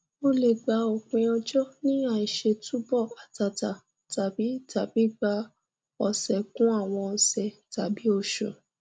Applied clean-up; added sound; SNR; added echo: none; none; none; none.